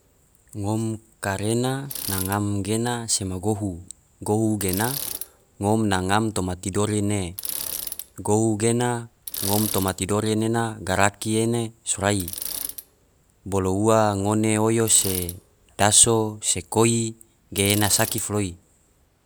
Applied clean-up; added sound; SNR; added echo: none; Bicycle; 13 dB; none.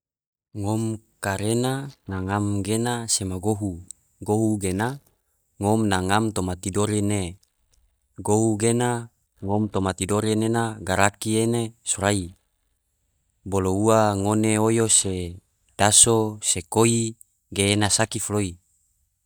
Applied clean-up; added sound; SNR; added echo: neural mask model DeepFilterNet 3.